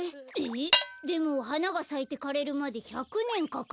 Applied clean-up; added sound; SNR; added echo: none; Cutlery, silverware / Dishes, pots, and pans; 3 dB; none.